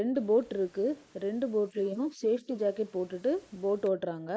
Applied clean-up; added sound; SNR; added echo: neural mask model Resemble Enhance denoiser.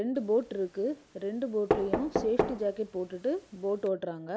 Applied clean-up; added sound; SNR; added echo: none; Knock; 4 dB; none.